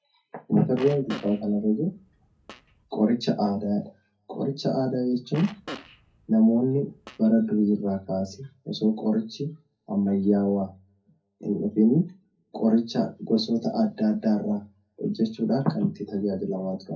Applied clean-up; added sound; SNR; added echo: none; Fart; 18 dB; reverberation time 0.3 s.